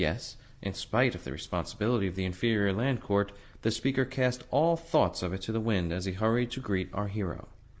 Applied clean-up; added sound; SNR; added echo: none; none; none; none.